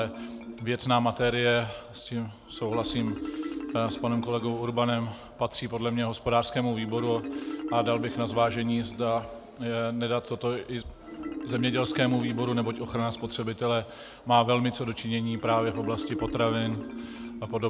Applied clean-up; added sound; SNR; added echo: none; Marimba, xylophone; 10 dB; none.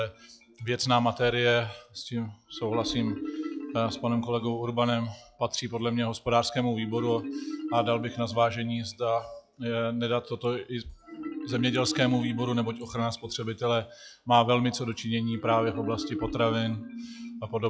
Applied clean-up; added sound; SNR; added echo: classical method log-MMSE.